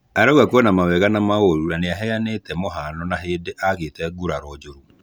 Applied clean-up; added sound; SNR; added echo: none; none; none; none.